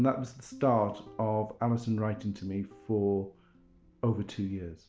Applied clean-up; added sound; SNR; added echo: none; none; none; none.